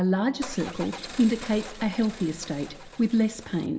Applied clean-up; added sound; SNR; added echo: none; Car; 14 dB; reverberation time 1.3 s.